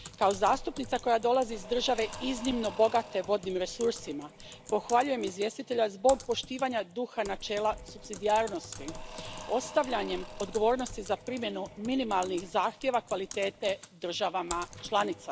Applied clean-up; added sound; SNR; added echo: none; Typing + Engine / Drill / Mechanisms; 15 dB; none.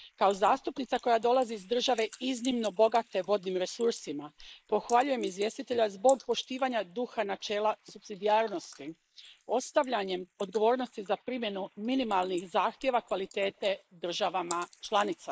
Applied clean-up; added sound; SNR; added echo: neural mask model Resemble Enhance denoiser.